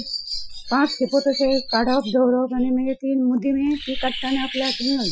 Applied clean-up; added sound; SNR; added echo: classical method Wiener filter.